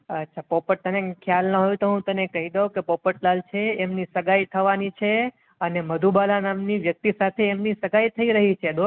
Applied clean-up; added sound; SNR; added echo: none; none; none; none.